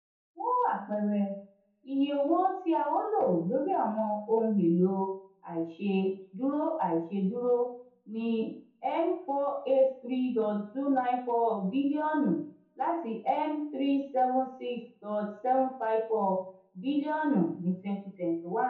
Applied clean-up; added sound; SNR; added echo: none; none; none; reverberation time 0.6 s.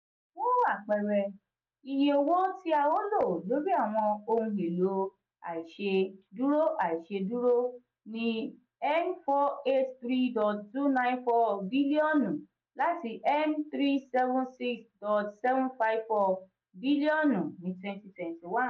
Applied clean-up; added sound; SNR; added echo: none; none; none; none.